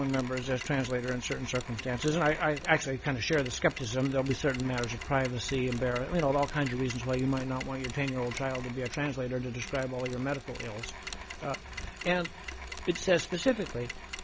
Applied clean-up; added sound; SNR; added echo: none; Mechanisms; 12 dB; none.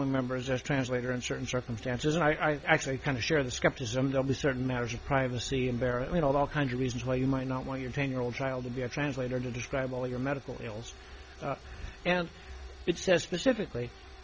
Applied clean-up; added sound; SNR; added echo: none; none; none; none.